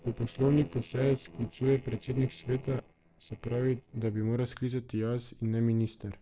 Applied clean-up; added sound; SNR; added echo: neural separator model SepFormer DNS4.